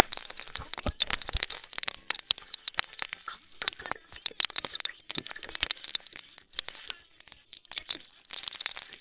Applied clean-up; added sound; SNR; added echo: neural separator model SepFormer WHAMR!.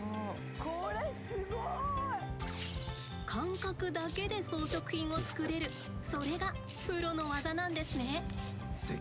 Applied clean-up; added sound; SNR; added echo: none; none; none; none.